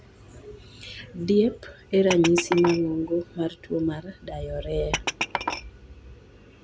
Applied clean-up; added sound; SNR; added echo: none; Glass; 8 dB; none.